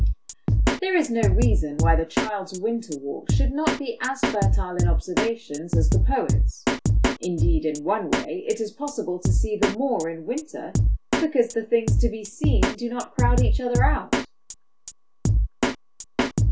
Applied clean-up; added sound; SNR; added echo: none; Drum kit; -5 dB; none.